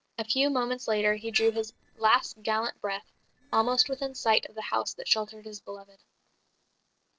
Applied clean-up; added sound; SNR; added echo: neural separator model SepFormer DNS4.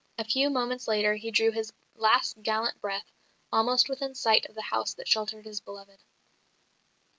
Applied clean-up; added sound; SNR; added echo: none; none; none; none.